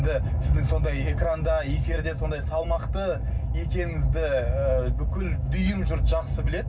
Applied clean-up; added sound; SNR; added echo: none; none; none; reverberation time 0.4 s.